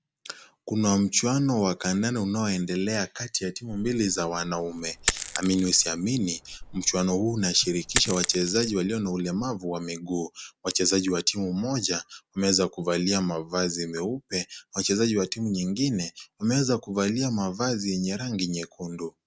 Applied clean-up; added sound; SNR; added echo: none; Coin (dropping); 9 dB; none.